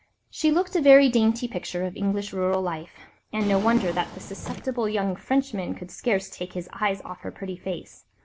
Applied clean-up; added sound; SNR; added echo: none; Drawer open or close; 13 dB; none.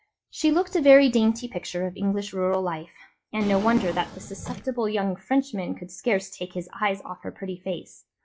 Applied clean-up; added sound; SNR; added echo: classical method log-MMSE.